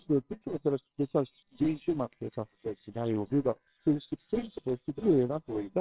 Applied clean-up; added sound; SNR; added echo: neural separator model SepFormer WHAMR!.